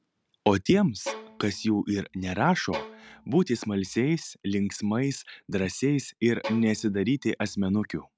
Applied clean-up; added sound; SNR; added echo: none; Bowed string instrument; 16 dB; none.